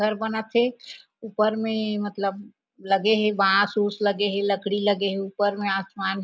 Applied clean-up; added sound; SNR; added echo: none; none; none; none.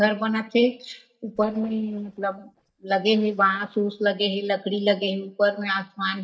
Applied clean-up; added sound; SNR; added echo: neural mask model DeepFilterNet 3.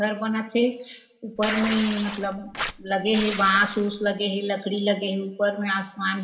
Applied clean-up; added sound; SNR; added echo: none; Tearing; 6 dB; reverberation time 0.6 s.